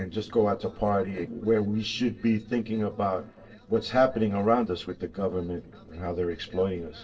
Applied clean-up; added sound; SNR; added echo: neural separator model SepFormer DNS4.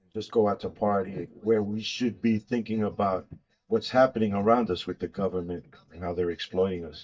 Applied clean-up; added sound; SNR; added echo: neural mask model DeepFilterNet 3.